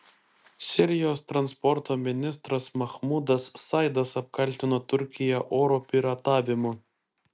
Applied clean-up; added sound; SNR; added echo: none; none; none; none.